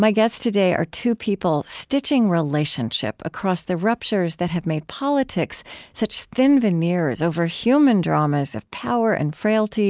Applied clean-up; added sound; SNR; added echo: none; none; none; none.